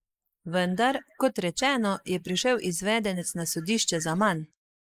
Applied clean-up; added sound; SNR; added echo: neural mask model Resemble Enhance denoiser.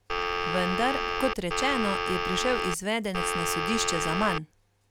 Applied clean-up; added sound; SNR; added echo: none; Telephone; -1 dB; none.